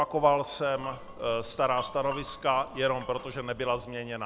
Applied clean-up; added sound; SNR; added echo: none; Glass; 15 dB; none.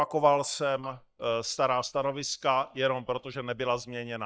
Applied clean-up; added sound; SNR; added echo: neural mask model DeepFilterNet 3.